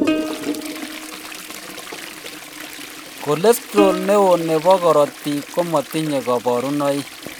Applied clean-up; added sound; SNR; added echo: none; Toilet flush + Plucked string instrument; 8 dB; none.